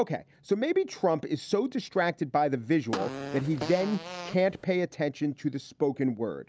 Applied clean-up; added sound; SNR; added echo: none; Fart; 9 dB; none.